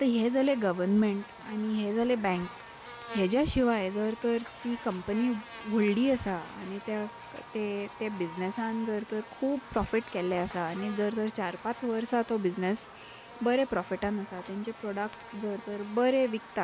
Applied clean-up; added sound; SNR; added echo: none; Buzz; 16 dB; none.